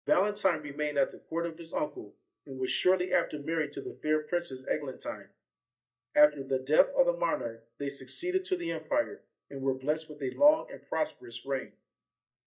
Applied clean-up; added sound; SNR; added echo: neural mask model DeepFilterNet 3.